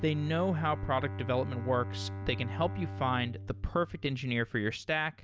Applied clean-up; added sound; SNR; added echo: none; Bowed string instrument; 8 dB; none.